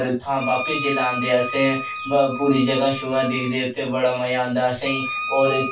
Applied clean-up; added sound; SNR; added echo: none; Wind instrument, woodwind instrument; 8 dB; reverberation time 0.2 s.